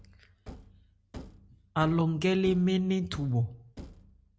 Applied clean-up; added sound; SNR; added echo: none; Thump, thud; 18 dB; none.